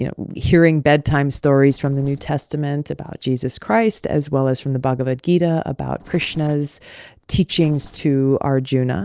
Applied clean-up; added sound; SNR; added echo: neural separator model SepFormer DNS4.